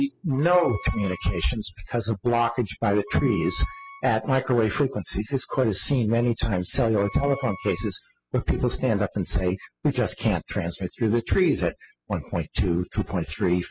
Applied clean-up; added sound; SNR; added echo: classical method spectral subtraction.